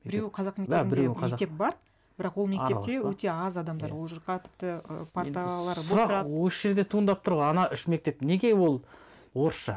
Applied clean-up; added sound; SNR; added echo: none; none; none; none.